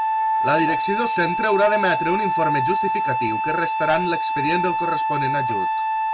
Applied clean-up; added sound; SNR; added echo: none; Wind instrument, woodwind instrument; -2 dB; none.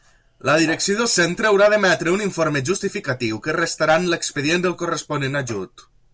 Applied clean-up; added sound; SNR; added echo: none; none; none; none.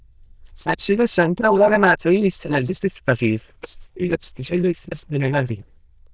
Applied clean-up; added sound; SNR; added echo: neural diffusion model UNIVERSE++.